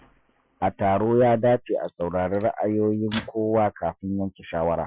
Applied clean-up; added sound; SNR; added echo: classical method Wiener filter.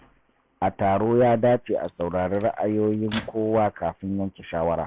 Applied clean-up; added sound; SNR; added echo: none; Microwave oven; 18 dB; none.